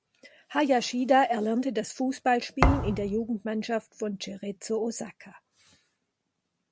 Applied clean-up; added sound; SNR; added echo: none; Thump, thud; -1 dB; none.